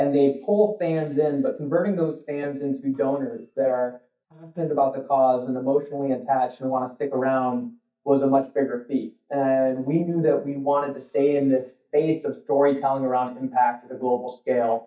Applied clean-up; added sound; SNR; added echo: neural mask model DeepFilterNet 3.